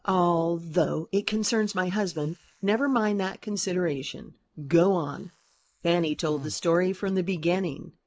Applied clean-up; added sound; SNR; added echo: neural mask model Resemble Enhance denoiser.